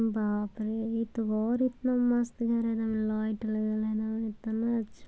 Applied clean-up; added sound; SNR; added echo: none; none; none; none.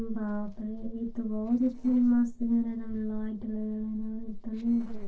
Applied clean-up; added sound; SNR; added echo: neural separator model SepFormer DNS4.